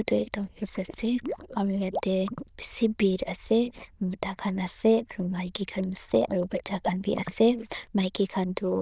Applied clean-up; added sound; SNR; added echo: neural diffusion model UNIVERSE++.